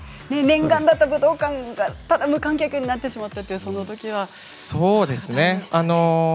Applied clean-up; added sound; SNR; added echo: none; none; none; none.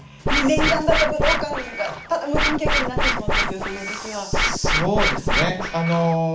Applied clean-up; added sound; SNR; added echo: none; Scratching (performance technique); -2 dB; reverberation time 0.4 s.